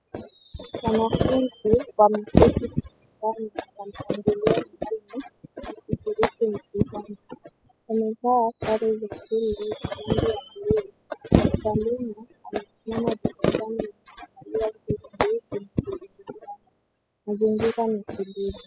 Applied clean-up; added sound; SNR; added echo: classical method spectral subtraction.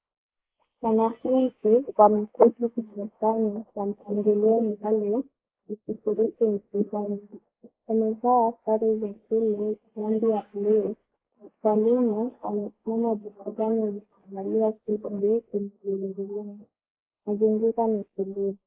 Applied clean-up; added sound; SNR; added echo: neural mask model Resemble Enhance denoiser.